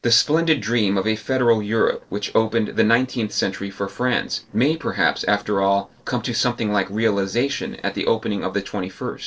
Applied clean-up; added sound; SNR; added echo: neural separator model SepFormer DNS4.